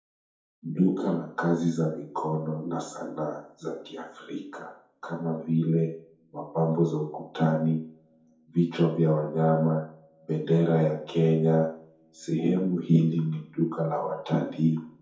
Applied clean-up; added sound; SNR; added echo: none; none; none; reverberation time 0.6 s.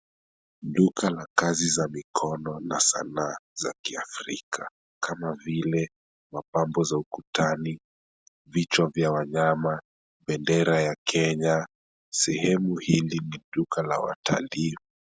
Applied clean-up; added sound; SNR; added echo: none; none; none; none.